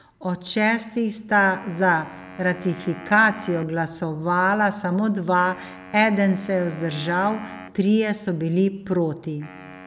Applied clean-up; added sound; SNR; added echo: none; Wind instrument, woodwind instrument; 20 dB; none.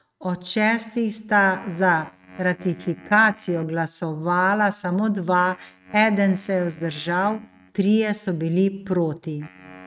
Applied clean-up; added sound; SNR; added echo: neural mask model RNNoise.